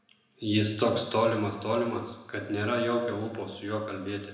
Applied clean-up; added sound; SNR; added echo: none; none; none; reverberation time 0.8 s.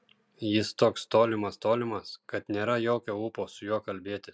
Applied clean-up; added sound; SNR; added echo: none; none; none; none.